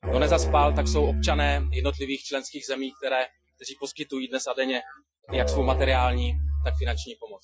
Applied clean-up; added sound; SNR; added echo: classical method Wiener filter.